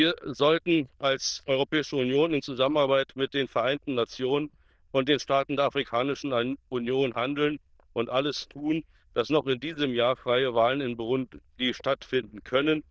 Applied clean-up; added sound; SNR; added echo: neural diffusion model UNIVERSE++.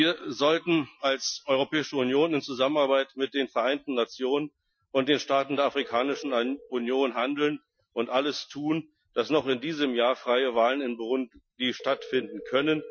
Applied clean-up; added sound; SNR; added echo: classical method Wiener filter.